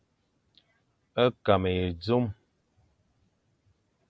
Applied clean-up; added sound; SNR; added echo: none; none; none; none.